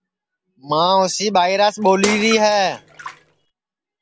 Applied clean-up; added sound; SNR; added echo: none; Bathtub (filling or washing) / Water / Splash, splatter; 11 dB; none.